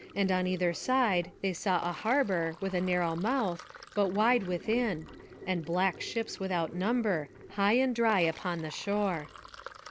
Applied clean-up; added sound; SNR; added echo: none; Sink (filling or washing); 18 dB; none.